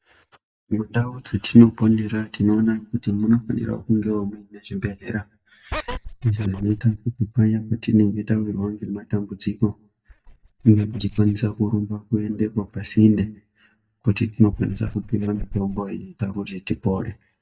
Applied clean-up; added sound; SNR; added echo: neural mask model DeepFilterNet 3.